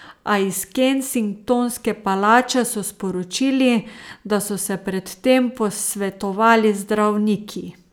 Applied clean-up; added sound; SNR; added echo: none; none; none; none.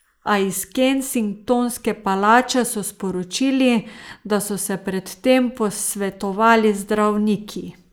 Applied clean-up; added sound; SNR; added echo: neural mask model Resemble Enhance denoiser.